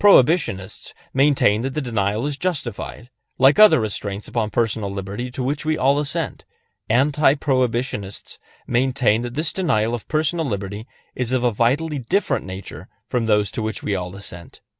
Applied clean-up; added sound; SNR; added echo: none; none; none; none.